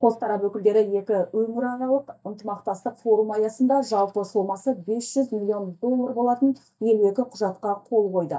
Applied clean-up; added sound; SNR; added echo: neural mask model DeepFilterNet 3.